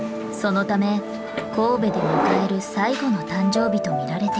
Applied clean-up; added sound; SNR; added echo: none; Subway, metro, underground; 3 dB; none.